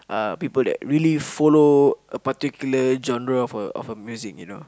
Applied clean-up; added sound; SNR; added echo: none; none; none; none.